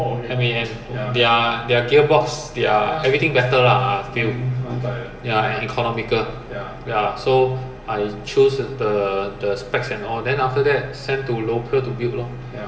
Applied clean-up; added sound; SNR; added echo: none; none; none; reverberation time 2.2 s.